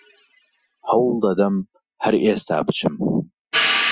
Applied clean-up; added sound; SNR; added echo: classical method Wiener filter.